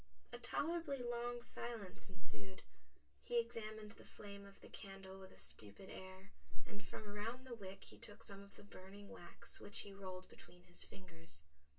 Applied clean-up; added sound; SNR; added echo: none; none; none; reverberation time 0.1 s.